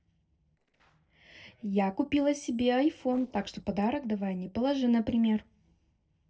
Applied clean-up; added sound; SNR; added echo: neural separator model SepFormer DNS4.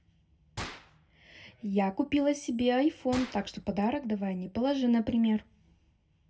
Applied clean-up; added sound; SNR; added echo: none; Gunshot, gunfire; 18 dB; reverberation time 0.2 s.